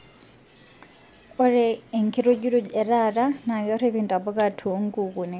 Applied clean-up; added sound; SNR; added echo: none; none; none; none.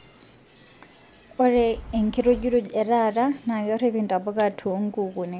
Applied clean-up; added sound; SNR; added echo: none; Wind; 14 dB; none.